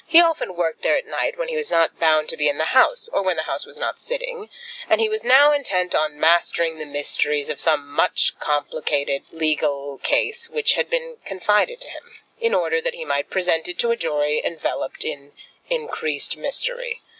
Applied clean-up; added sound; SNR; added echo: none; none; none; none.